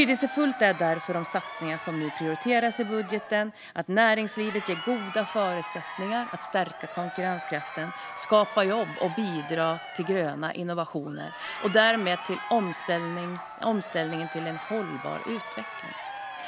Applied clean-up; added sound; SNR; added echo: none; Crowd; 10 dB; none.